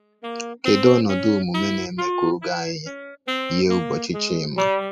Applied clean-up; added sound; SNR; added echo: classical method spectral subtraction.